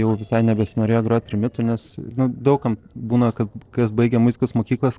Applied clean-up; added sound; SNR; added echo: neural separator model SepFormer DNS4.